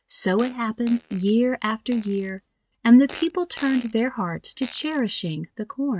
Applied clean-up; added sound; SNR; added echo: neural mask model RNNoise.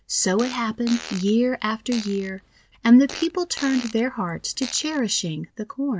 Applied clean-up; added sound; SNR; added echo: none; Fart; 17 dB; none.